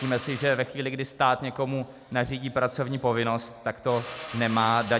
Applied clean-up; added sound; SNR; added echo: none; Drill; 15 dB; none.